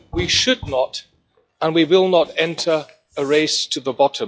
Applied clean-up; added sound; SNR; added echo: classical method log-MMSE.